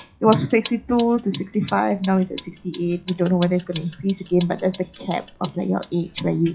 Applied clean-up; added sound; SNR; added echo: classical method WPE with log-MMSE.